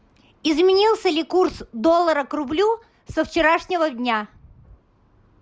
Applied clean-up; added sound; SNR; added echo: none; none; none; none.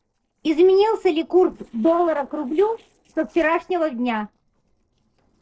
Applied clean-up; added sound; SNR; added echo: neural separator model SepFormer DNS4.